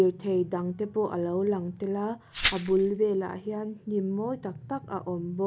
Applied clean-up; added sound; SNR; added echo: none; Glass; 1 dB; none.